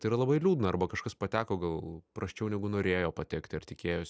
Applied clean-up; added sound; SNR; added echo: none; none; none; none.